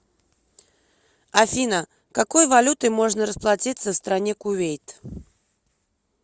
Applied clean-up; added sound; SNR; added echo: none; none; none; none.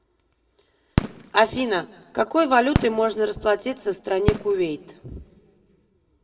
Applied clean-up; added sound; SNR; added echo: none; Fireworks; 7 dB; reverberation time 0.5 s.